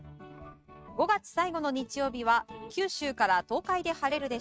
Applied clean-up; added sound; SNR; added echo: neural mask model RNNoise.